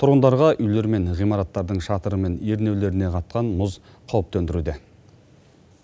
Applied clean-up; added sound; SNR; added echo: none; none; none; none.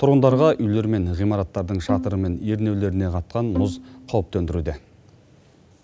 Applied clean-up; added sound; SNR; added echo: none; Bowed string instrument; 10 dB; none.